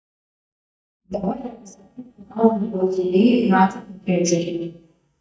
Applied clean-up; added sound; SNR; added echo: neural mask model DeepFilterNet 3.